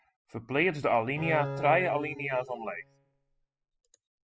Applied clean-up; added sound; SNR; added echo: classical method spectral subtraction.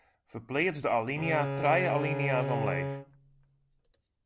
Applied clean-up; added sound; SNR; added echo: none; Bowed string instrument; 3 dB; none.